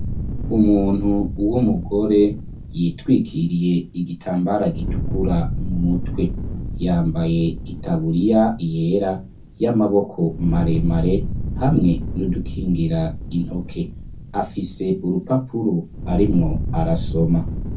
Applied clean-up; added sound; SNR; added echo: none; Fire; 6 dB; reverberation time 0.3 s.